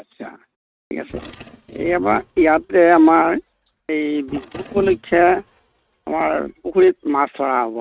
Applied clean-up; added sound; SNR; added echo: neural mask model RNNoise.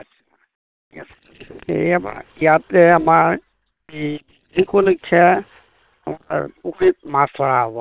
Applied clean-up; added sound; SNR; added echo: neural separator model SepFormer WHAM!.